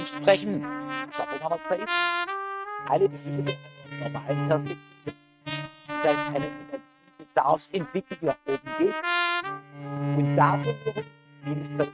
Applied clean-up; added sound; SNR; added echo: neural mask model RNNoise.